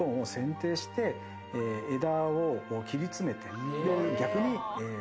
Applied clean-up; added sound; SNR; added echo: none; none; none; none.